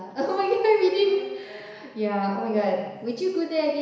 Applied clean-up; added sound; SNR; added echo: none; none; none; reverberation time 1.0 s.